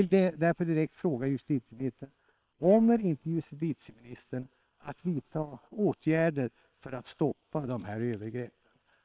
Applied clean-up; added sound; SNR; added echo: neural separator model SepFormer WHAM!.